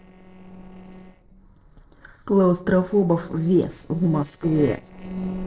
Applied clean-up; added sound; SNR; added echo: neural separator model SepFormer DNS4.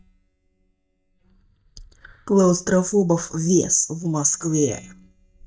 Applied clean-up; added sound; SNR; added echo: neural mask model DeepFilterNet 3.